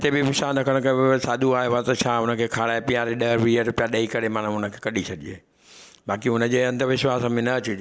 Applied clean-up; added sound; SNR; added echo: none; none; none; none.